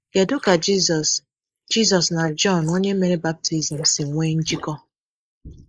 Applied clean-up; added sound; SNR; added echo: neural mask model Resemble Enhance denoiser.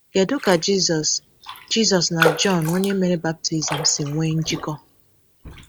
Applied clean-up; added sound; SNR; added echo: none; Raindrop; 9 dB; none.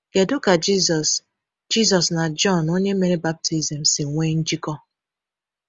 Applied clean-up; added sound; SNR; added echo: none; none; none; none.